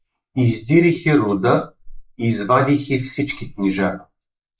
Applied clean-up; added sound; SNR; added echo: neural mask model Resemble Enhance denoiser.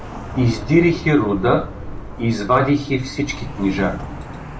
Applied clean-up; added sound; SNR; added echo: none; Traffic noise, roadway noise; 12 dB; none.